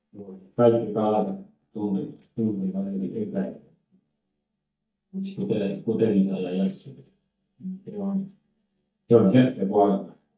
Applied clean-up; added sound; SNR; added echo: neural mask model DeepFilterNet 3.